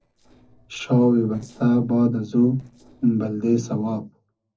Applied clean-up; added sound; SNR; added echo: neural separator model SepFormer DNS4.